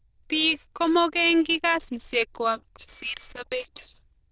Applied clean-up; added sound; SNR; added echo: neural diffusion model UNIVERSE++.